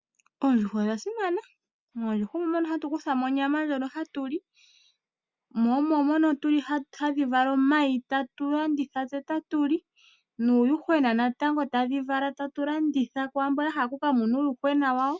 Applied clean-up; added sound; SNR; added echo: none; none; none; none.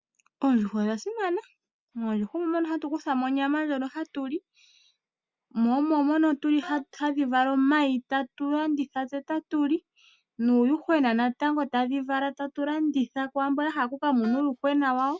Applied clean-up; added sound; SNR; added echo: none; Wind instrument, woodwind instrument; 19 dB; none.